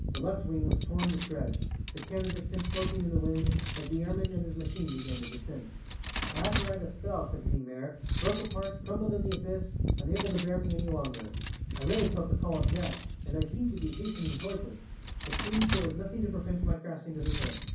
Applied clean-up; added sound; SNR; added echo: none; Cutlery, silverware; -2 dB; reverberation time 0.6 s.